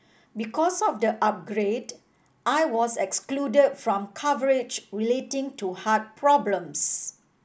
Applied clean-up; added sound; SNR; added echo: none; none; none; none.